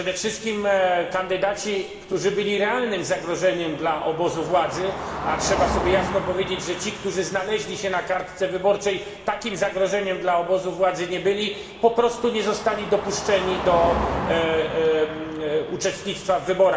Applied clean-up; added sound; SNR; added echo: none; Car passing by; 10 dB; reverberation time 2.0 s.